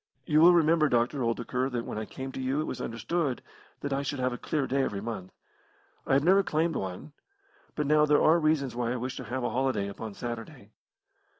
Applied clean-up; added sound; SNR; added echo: none; none; none; none.